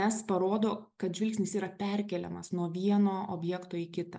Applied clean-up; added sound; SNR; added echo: none; none; none; none.